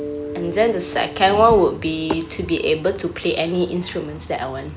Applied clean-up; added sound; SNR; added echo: none; Mallet percussion; 15 dB; none.